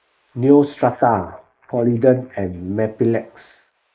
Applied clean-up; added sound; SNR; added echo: neural mask model Resemble Enhance denoiser.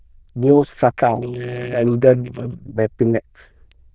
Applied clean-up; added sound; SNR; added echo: neural diffusion model UNIVERSE++.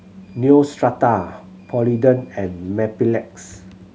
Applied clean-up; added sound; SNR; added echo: none; none; none; none.